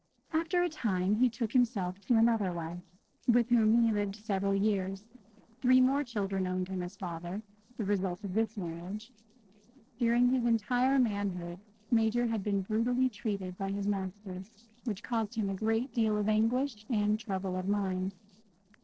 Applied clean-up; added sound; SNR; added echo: neural separator model SepFormer DNS4.